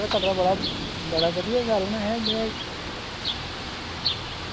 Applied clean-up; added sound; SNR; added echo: none; Bird; 2 dB; none.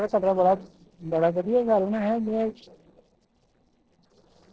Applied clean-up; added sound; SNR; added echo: neural separator model SepFormer DNS4.